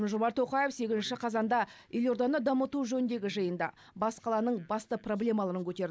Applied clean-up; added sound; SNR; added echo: none; none; none; none.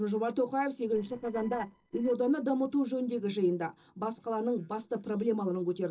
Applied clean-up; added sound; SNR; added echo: neural separator model SepFormer DNS4.